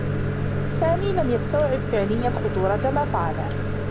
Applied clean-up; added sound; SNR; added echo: none; Microwave oven; -1 dB; none.